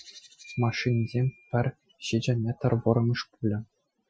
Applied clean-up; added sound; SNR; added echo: classical method Wiener filter.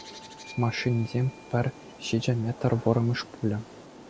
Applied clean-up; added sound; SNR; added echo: none; Bell / Doorbell + Bird; 18 dB; none.